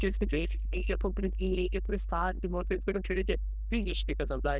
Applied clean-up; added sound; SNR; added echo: neural diffusion model UNIVERSE++.